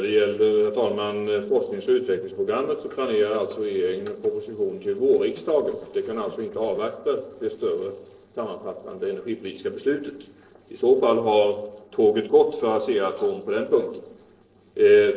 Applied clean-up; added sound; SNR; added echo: neural separator model SepFormer DNS4.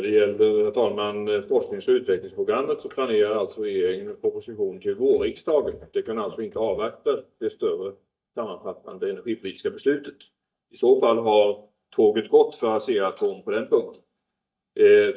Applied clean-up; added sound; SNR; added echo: neural mask model DeepFilterNet 3.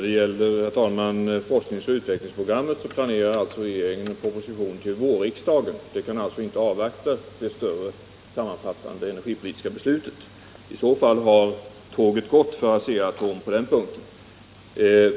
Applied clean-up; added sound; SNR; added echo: none; none; none; none.